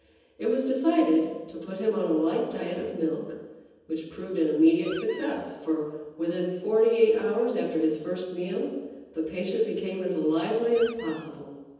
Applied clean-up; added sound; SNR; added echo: none; Squeak; 14 dB; reverberation time 1.1 s.